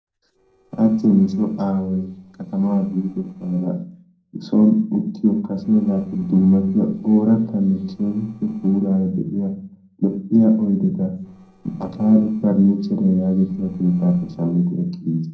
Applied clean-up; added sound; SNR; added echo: neural separator model SepFormer DNS4.